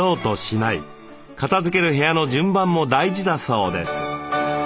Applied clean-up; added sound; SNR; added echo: none; none; none; none.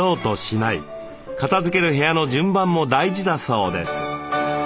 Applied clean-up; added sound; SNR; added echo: none; Subway, metro, underground / Doorbell; 13 dB; none.